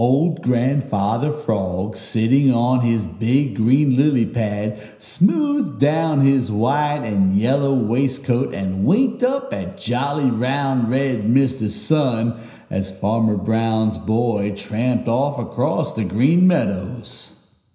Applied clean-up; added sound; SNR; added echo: none; none; none; reverberation time 0.9 s.